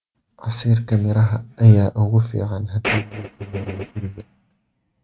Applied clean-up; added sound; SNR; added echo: neural mask model RNNoise.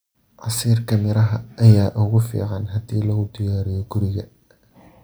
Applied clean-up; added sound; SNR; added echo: none; none; none; none.